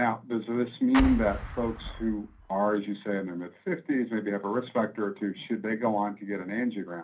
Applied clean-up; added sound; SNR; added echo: none; Explosion; 5 dB; reverberation time 0.3 s.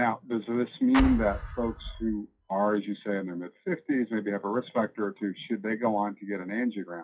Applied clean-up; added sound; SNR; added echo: classical method WPE with log-MMSE.